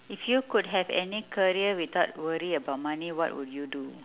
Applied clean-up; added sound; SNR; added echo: none; none; none; none.